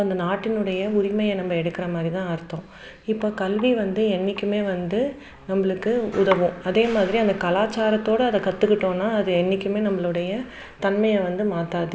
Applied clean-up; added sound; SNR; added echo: none; none; none; none.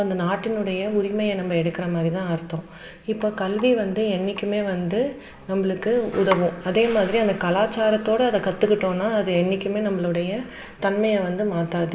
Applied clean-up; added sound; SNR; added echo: none; none; none; reverberation time 2.4 s.